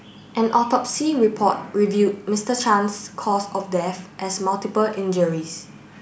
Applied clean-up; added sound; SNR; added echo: none; none; none; none.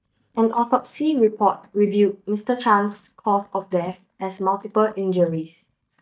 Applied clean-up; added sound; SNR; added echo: neural mask model DeepFilterNet 3.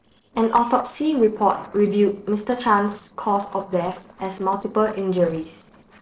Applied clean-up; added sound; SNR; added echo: neural separator model SepFormer DNS4.